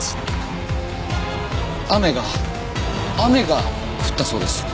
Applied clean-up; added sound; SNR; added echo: none; none; none; none.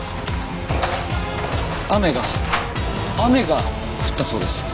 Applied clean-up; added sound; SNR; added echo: none; Engine; 7 dB; none.